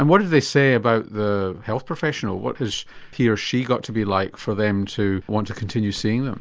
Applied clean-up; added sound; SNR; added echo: none; none; none; none.